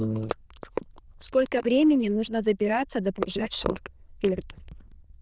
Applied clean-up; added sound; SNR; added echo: neural diffusion model UNIVERSE++.